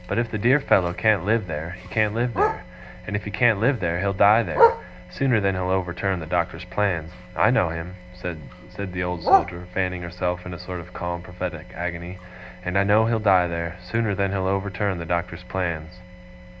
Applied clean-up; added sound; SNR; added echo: none; Bark; 7 dB; none.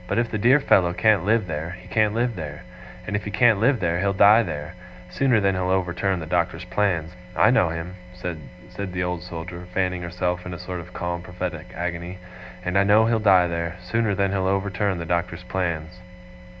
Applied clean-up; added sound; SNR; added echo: none; none; none; none.